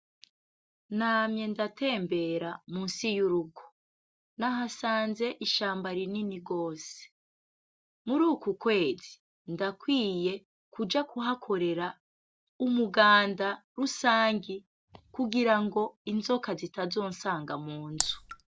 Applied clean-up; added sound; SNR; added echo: none; Raindrop; 5 dB; none.